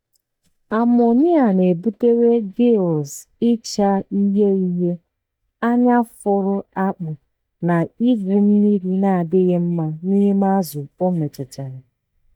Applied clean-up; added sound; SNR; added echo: neural mask model DeepFilterNet 3.